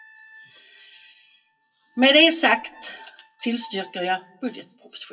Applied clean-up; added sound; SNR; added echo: classical method WPE with log-MMSE.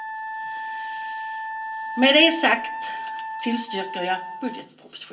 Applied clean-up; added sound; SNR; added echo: none; Wind instrument, woodwind instrument; 7 dB; reverberation time 0.2 s.